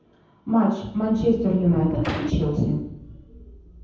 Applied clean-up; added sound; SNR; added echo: none; Sliding door; 10 dB; reverberation time 0.9 s.